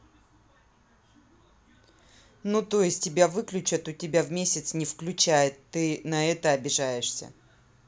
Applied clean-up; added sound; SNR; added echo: none; none; none; none.